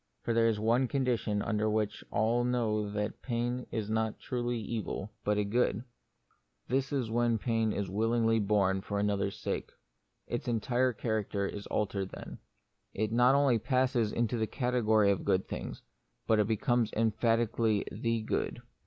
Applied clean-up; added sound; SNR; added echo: none; none; none; none.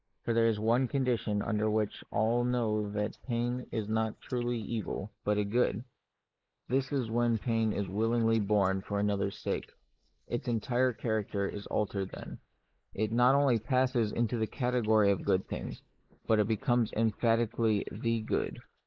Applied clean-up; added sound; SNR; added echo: neural mask model Resemble Enhance denoiser.